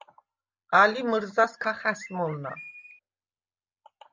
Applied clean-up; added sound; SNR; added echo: none; Bird; 19 dB; none.